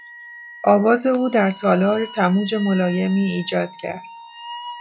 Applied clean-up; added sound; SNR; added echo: classical method log-MMSE.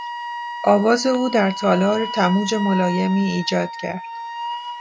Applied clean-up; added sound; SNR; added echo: none; Wind instrument, woodwind instrument; 9 dB; none.